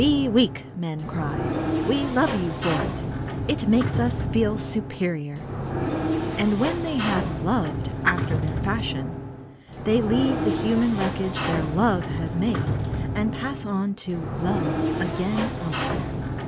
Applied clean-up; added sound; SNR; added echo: none; Sliding door; 2 dB; none.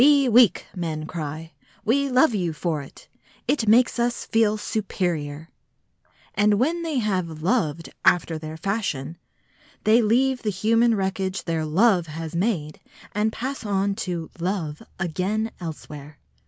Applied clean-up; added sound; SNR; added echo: none; none; none; none.